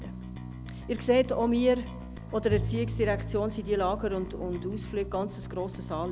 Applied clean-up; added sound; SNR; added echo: none; Bowed string instrument + Bass guitar; 7 dB; none.